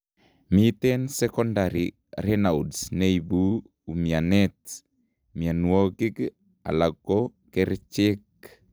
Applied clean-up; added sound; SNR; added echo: none; none; none; none.